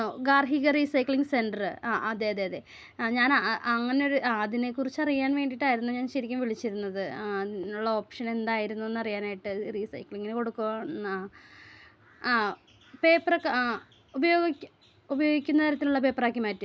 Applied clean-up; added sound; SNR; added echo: none; none; none; none.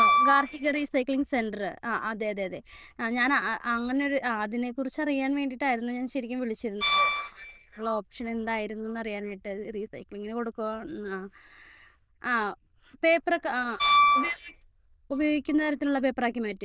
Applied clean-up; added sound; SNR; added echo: neural diffusion model UNIVERSE++.